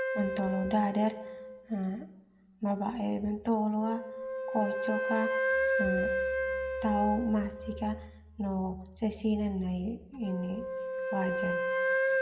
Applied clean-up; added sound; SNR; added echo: none; Wind instrument, woodwind instrument; 1 dB; reverberation time 0.7 s.